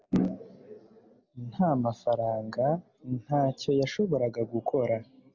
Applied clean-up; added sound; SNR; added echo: none; none; none; none.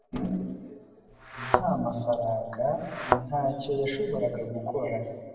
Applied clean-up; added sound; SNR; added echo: none; Thump, thud; -1 dB; reverberation time 1.2 s.